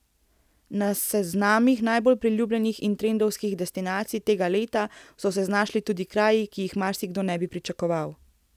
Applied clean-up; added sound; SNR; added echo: none; none; none; none.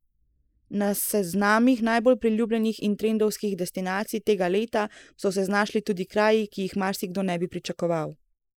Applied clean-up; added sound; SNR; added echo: neural mask model Resemble Enhance denoiser.